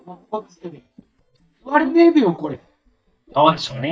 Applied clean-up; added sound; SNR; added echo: neural mask model DeepFilterNet 3.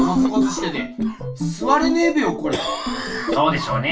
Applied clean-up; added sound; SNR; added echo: none; Cough; 11 dB; reverberation time 0.3 s.